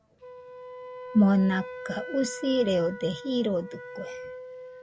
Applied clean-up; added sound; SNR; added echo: none; Wind instrument, woodwind instrument; 13 dB; none.